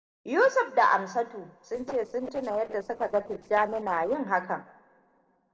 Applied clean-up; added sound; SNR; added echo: neural separator model SepFormer DNS4.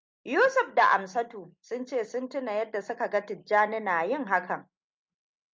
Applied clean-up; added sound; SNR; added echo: none; none; none; none.